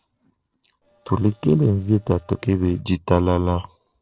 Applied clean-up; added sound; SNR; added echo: neural separator model SepFormer DNS4.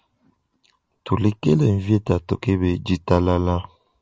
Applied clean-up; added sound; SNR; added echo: none; none; none; none.